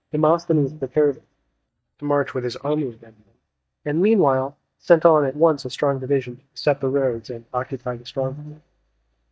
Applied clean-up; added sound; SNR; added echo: neural mask model DeepFilterNet 3.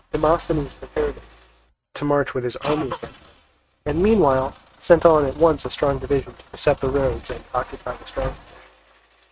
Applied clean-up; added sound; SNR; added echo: neural mask model RNNoise.